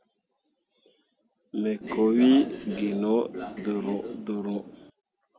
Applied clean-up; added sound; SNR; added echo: none; Train; 11 dB; none.